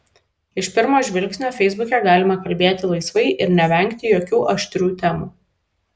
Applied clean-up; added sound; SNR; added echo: none; none; none; none.